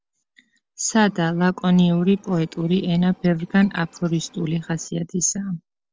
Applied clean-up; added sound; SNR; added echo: neural separator model SepFormer DNS4.